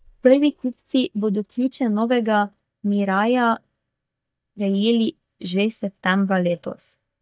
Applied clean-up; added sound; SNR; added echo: neural mask model DeepFilterNet 3.